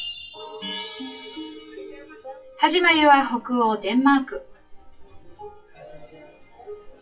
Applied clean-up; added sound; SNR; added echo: classical method WPE with log-MMSE.